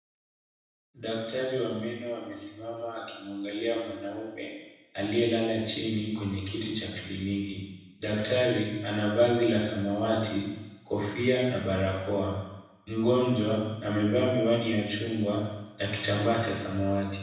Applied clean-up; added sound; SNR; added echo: none; none; none; reverberation time 1.1 s.